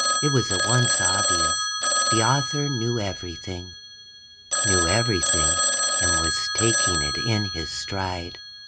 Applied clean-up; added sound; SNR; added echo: none; Telephone; -4 dB; none.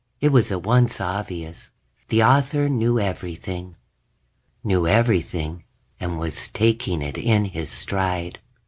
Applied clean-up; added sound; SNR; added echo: none; none; none; none.